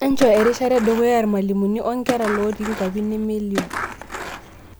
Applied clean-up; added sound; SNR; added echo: none; Skateboard; 9 dB; none.